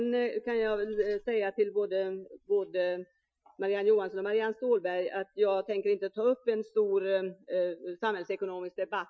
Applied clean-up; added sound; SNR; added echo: classical method Wiener filter.